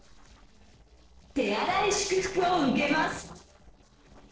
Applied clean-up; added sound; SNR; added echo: neural separator model SepFormer DNS4.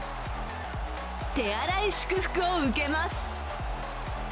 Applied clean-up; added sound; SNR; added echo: none; none; none; none.